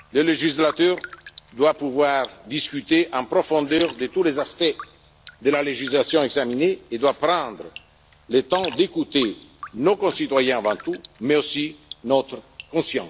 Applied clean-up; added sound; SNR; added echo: none; Raindrop; 19 dB; none.